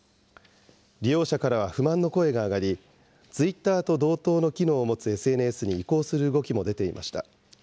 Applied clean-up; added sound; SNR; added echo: none; none; none; none.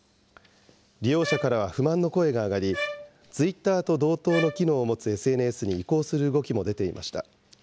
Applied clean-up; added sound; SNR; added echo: none; Bowed string instrument; 11 dB; none.